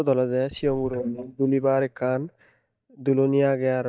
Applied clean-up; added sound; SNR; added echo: neural mask model DeepFilterNet 3.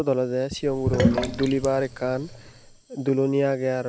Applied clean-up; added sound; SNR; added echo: none; Sink (filling or washing); 3 dB; none.